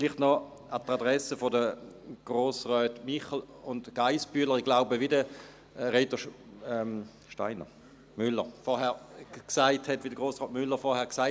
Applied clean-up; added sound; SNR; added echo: none; none; none; none.